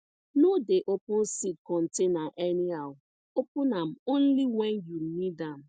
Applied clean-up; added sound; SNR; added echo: none; none; none; none.